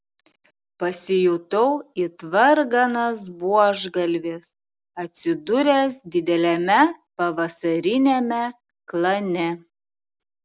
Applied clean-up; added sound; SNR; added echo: none; none; none; none.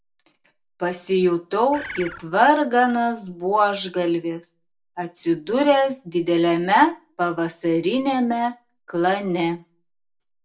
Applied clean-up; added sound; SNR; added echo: none; Bird; 12 dB; reverberation time 0.2 s.